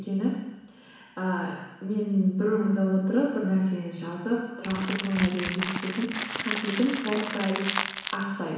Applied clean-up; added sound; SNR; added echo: none; Crackle; 4 dB; reverberation time 1.1 s.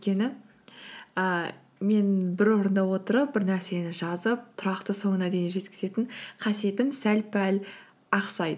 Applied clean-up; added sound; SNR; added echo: none; none; none; none.